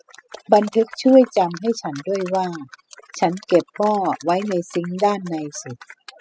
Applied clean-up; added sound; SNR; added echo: classical method spectral subtraction.